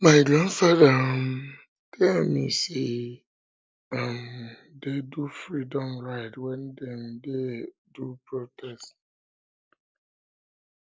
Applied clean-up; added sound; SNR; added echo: none; none; none; none.